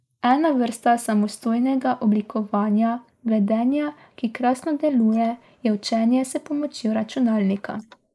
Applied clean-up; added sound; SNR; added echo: neural mask model Resemble Enhance denoiser.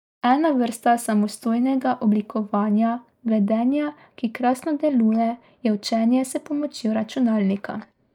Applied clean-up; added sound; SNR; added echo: neural mask model DeepFilterNet 3.